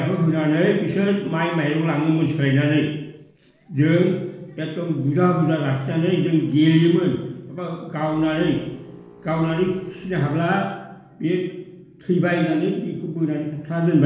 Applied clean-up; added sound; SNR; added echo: neural separator model SepFormer DNS4.